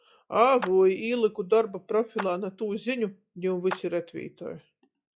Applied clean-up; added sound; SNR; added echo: classical method log-MMSE.